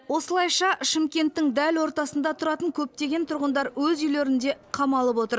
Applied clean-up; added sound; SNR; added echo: none; none; none; none.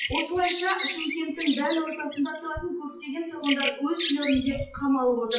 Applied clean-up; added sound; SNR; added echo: classical method WPE with log-MMSE.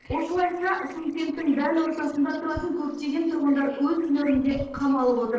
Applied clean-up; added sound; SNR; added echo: neural separator model SepFormer DNS4.